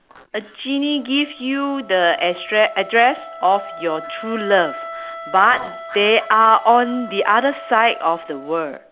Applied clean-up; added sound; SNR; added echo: none; Wind instrument, woodwind instrument; 16 dB; none.